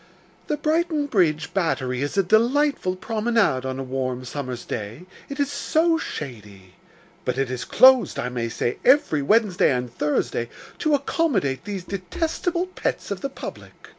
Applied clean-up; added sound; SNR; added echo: none; none; none; none.